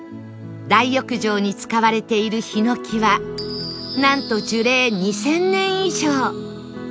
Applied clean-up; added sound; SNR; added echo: none; none; none; none.